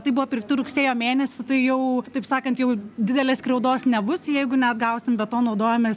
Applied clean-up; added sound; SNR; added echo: none; none; none; none.